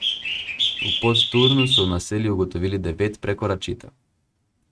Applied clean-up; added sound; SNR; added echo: neural mask model RNNoise.